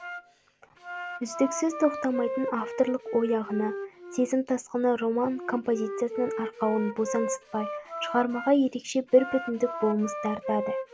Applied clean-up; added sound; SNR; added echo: none; Wind instrument, woodwind instrument; 8 dB; none.